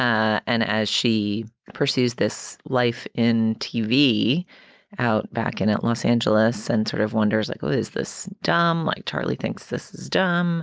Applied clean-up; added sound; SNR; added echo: none; none; none; none.